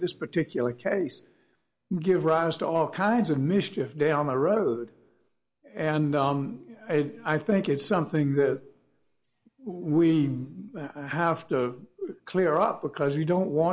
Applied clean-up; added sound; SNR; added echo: none; none; none; none.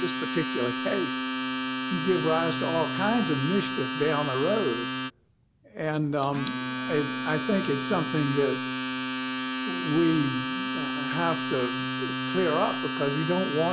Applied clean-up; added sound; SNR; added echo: none; Domestic sounds, home sounds; 2 dB; none.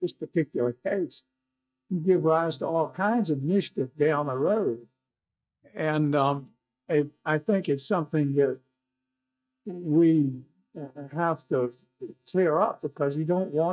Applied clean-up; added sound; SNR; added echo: neural mask model DeepFilterNet 3.